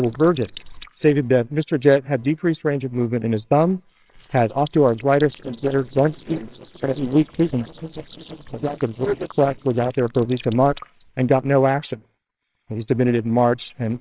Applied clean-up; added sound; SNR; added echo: neural separator model SepFormer WHAMR!.